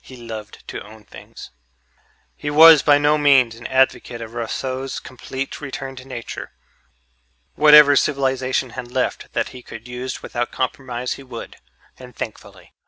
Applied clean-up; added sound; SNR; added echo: none; none; none; none.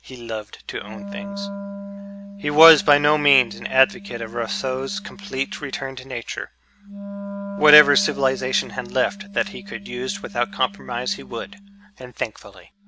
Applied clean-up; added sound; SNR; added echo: none; Wind instrument, woodwind instrument; 14 dB; none.